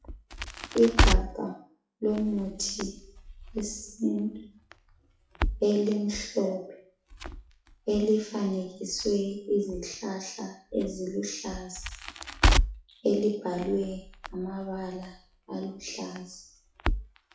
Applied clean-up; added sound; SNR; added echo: classical method WPE with log-MMSE.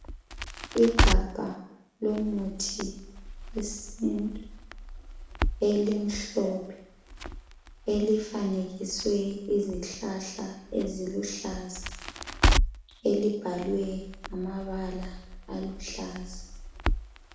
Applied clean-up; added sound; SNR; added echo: none; Crackle; 1 dB; reverberation time 0.8 s.